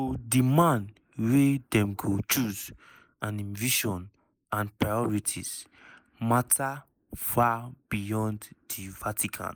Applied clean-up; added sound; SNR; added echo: neural mask model Resemble Enhance denoiser.